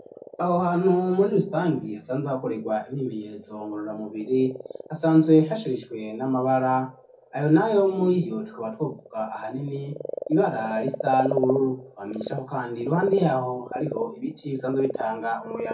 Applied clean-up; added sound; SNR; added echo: none; Frog; 13 dB; reverberation time 0.3 s.